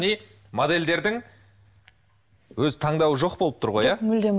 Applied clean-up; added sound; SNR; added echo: none; none; none; none.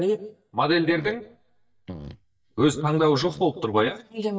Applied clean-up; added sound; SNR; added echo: neural mask model DeepFilterNet 3.